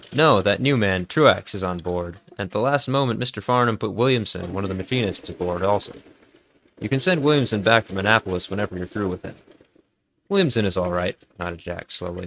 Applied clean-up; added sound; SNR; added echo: neural mask model RNNoise.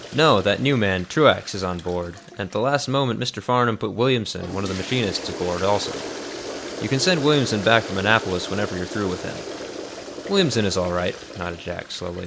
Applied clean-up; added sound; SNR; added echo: none; Toilet flush; 12 dB; none.